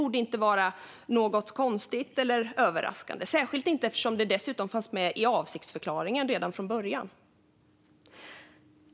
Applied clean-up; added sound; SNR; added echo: none; none; none; none.